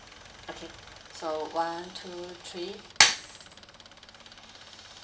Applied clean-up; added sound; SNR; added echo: none; Engine; 18 dB; reverberation time 0.7 s.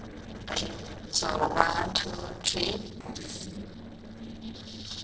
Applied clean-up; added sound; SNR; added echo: neural separator model SepFormer DNS4.